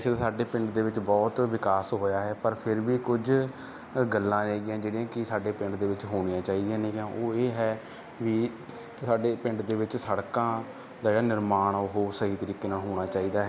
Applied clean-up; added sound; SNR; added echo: none; none; none; none.